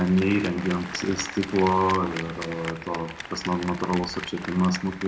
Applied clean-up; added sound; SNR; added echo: none; Applause; 11 dB; none.